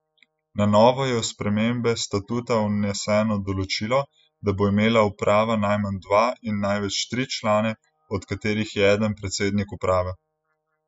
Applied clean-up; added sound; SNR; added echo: classical method spectral subtraction.